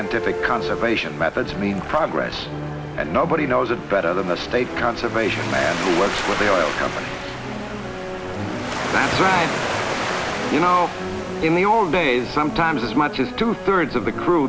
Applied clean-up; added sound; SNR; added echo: none; Waves, surf; 8 dB; none.